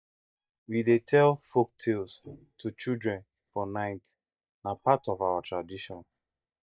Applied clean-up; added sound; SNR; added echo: neural mask model DeepFilterNet 3.